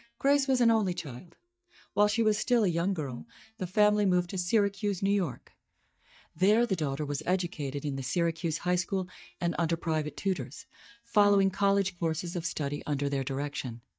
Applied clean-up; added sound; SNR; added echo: neural mask model DeepFilterNet 3.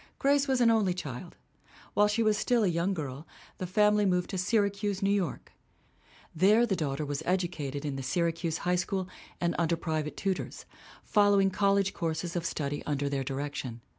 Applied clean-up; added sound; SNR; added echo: none; none; none; none.